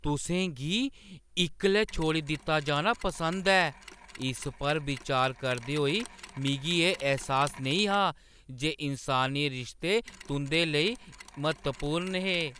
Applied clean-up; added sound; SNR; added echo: none; Mechanisms; 19 dB; none.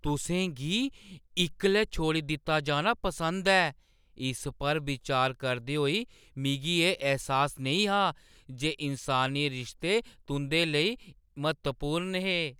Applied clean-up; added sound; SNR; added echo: none; none; none; none.